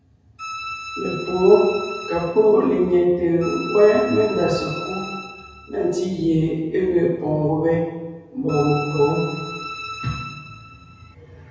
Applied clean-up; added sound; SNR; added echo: none; Bowed string instrument; 12 dB; reverberation time 1.2 s.